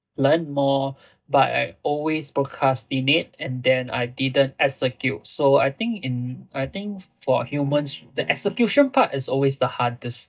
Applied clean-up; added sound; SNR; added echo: neural mask model DeepFilterNet 3.